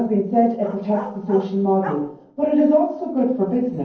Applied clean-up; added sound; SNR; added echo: neural separator model SepFormer DNS4.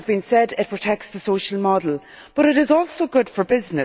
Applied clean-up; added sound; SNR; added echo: none; none; none; none.